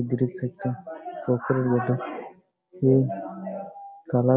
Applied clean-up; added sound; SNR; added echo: none; none; none; none.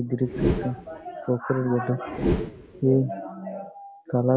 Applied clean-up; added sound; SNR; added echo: none; Whoosh, swoosh, swish; 4 dB; none.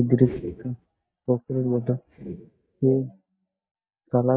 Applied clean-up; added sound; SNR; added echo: neural mask model DeepFilterNet 3.